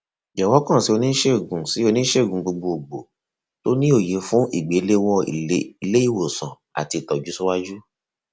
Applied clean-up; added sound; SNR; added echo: none; none; none; none.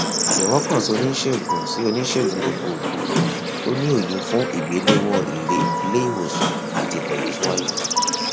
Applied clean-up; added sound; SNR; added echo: none; Bird / Insect + Sliding door; -1 dB; none.